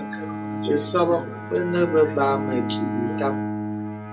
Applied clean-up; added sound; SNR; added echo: none; Bowed string instrument; 5 dB; reverberation time 0.2 s.